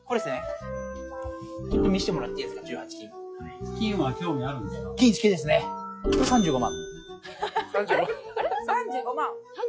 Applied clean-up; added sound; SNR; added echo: classical method log-MMSE.